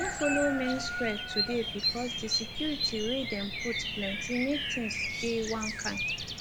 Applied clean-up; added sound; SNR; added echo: none; Bird vocalization, bird call, bird song; 1 dB; none.